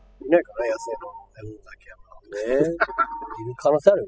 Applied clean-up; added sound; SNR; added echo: classical method spectral subtraction.